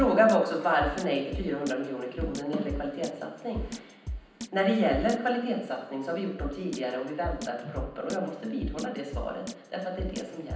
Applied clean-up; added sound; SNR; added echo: none; Drum kit; 10 dB; reverberation time 0.9 s.